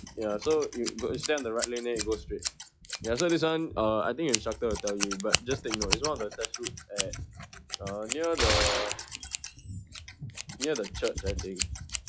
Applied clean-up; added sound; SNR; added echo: classical method log-MMSE.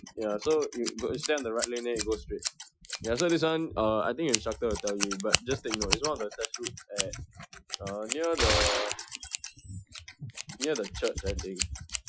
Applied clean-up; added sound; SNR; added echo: classical method Wiener filter.